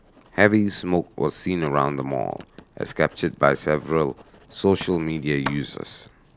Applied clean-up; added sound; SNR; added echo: none; Writing; 19 dB; none.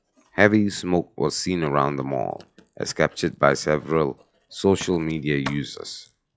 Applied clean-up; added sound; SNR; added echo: classical method log-MMSE.